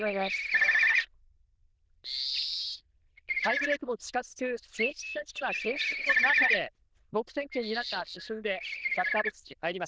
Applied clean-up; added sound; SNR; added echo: neural diffusion model UNIVERSE++.